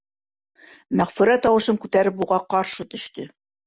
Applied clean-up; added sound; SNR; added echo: none; none; none; none.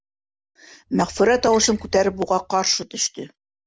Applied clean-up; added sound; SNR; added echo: none; Splash, splatter; 19 dB; none.